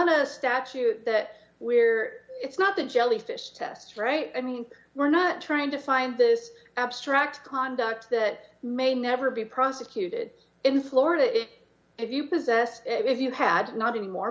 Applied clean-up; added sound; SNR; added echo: none; none; none; none.